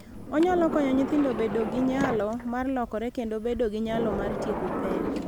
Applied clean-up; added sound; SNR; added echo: none; Sliding door; 6 dB; none.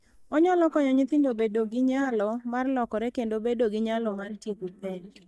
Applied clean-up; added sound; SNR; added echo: neural mask model DeepFilterNet 3.